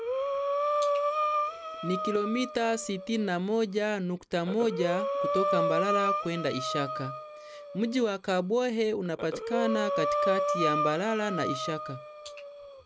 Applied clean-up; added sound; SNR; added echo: none; Breathing; 1 dB; none.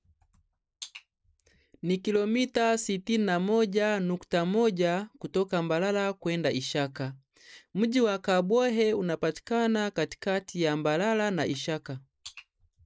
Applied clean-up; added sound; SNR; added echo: none; none; none; none.